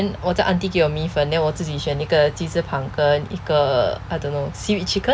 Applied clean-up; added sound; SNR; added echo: none; none; none; none.